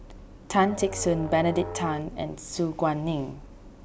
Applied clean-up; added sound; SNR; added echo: none; Musical instrument; 11 dB; none.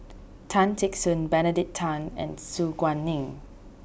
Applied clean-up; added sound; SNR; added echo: none; none; none; none.